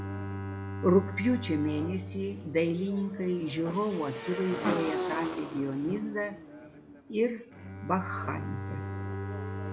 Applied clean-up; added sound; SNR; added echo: none; Motorcycle / Engine + Bowed string instrument; 5 dB; none.